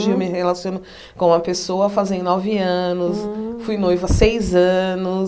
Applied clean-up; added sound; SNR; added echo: none; none; none; none.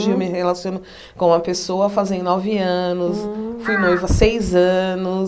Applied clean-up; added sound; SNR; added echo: none; Crow; 10 dB; none.